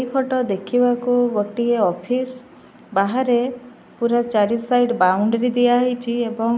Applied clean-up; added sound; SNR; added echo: none; none; none; none.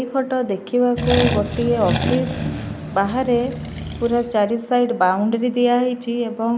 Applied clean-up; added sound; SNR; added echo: none; Accelerating, revving, vroom; 5 dB; none.